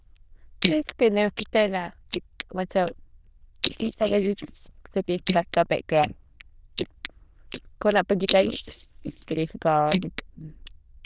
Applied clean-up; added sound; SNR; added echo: neural diffusion model UNIVERSE++.